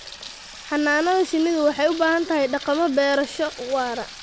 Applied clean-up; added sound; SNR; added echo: none; Sink (filling or washing) / Water tap, faucet; 17 dB; none.